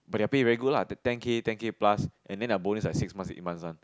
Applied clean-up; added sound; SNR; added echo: none; none; none; none.